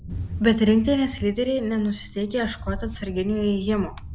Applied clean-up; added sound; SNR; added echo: none; Thunder; 11 dB; none.